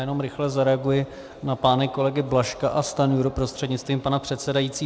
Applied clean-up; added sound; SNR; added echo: none; none; none; none.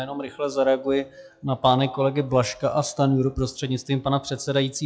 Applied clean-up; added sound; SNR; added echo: classical method log-MMSE.